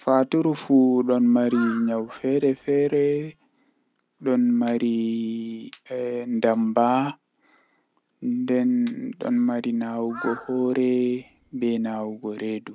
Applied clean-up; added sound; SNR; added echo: none; Crow; 18 dB; none.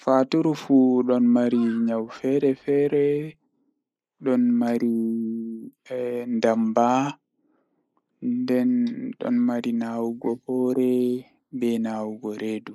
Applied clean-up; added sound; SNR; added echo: neural mask model Resemble Enhance denoiser.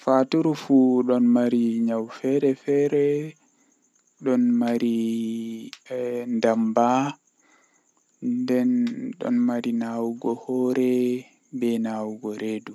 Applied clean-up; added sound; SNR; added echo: none; none; none; none.